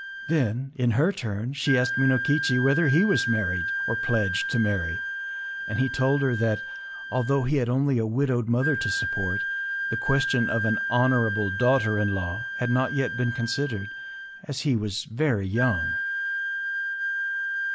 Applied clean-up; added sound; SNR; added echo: none; Wind instrument, woodwind instrument; 5 dB; none.